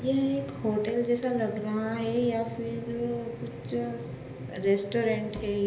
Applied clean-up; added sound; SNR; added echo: none; none; none; reverberation time 1.4 s.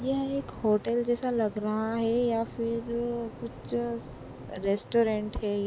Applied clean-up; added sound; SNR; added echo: none; none; none; none.